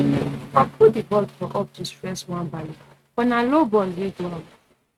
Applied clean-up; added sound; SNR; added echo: neural mask model RNNoise.